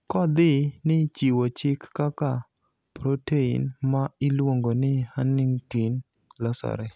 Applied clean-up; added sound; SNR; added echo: none; none; none; none.